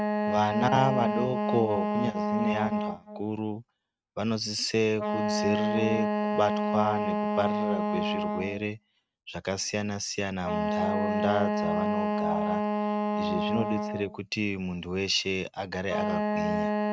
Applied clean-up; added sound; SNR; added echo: neural mask model RNNoise.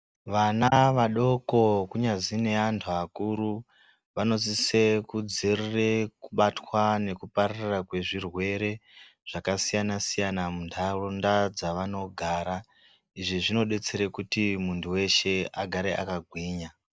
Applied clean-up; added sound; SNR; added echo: none; none; none; none.